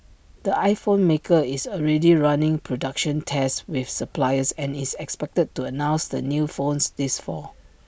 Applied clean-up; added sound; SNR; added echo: none; none; none; none.